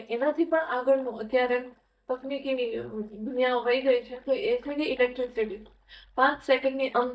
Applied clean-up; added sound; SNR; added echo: neural mask model DeepFilterNet 3.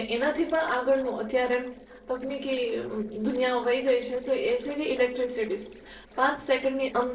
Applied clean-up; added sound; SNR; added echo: neural separator model SepFormer DNS4.